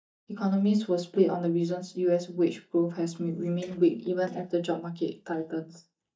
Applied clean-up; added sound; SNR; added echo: neural mask model DeepFilterNet 3.